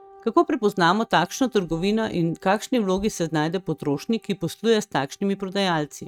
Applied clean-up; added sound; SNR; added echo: neural mask model RNNoise.